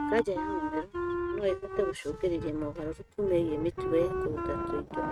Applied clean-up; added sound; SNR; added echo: neural mask model RNNoise.